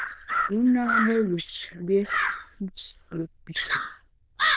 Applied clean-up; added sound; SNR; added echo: neural diffusion model UNIVERSE++.